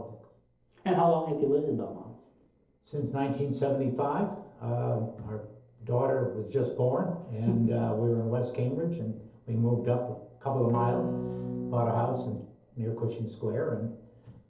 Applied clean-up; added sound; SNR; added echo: neural separator model SepFormer DNS4.